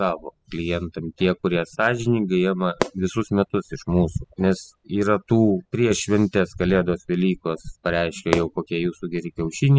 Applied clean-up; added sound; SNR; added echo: classical method spectral subtraction.